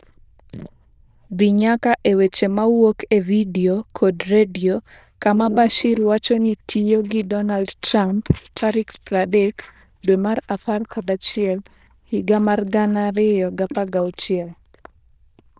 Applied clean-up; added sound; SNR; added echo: neural diffusion model UNIVERSE++.